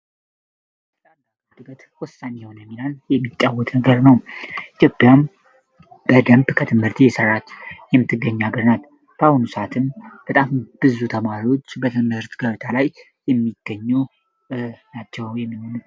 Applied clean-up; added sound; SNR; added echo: none; none; none; none.